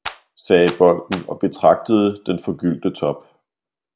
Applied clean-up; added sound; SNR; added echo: none; Clapping; 15 dB; none.